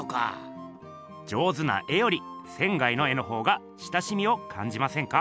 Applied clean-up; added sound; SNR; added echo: none; none; none; none.